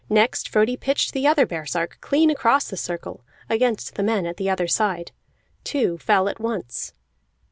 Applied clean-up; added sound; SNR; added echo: none; none; none; none.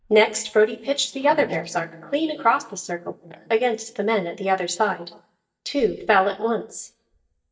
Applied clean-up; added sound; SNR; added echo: neural mask model DeepFilterNet 3.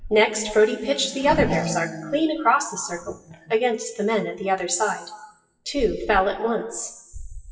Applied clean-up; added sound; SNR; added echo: classical method WPE with log-MMSE.